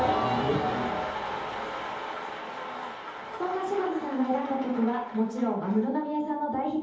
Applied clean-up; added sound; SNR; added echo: none; none; none; reverberation time 0.8 s.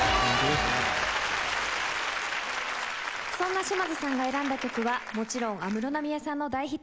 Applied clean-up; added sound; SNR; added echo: none; none; none; none.